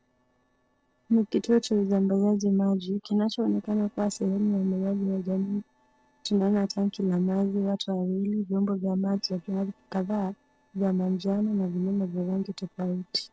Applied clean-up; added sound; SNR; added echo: neural separator model SepFormer DNS4.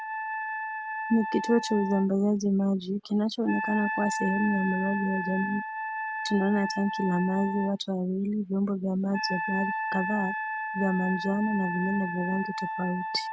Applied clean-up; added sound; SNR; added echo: none; Wind instrument, woodwind instrument; 5 dB; none.